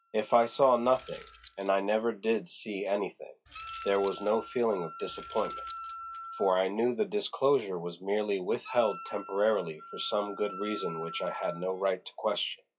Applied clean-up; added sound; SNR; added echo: classical method log-MMSE.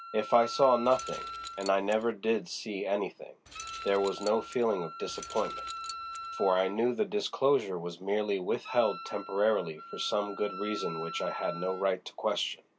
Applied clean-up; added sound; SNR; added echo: none; Wind instrument, woodwind instrument + Keys jangling; 13 dB; none.